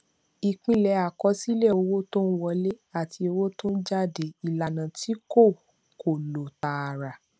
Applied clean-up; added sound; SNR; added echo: none; none; none; none.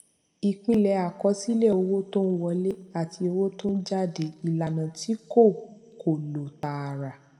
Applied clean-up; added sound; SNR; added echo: none; none; none; reverberation time 0.9 s.